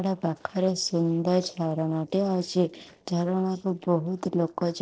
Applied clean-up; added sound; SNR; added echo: neural separator model SepFormer DNS4.